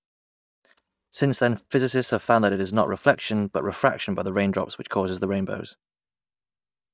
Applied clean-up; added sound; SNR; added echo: neural mask model DeepFilterNet 3.